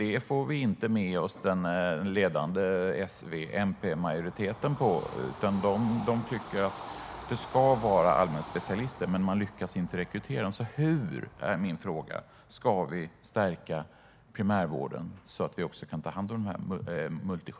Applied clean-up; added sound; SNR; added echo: none; Train / Bird vocalization, bird call, bird song; 17 dB; none.